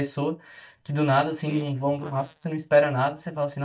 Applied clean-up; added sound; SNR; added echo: neural mask model DeepFilterNet 3.